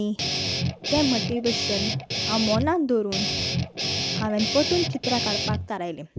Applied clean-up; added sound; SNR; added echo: none; Guitar; 0 dB; none.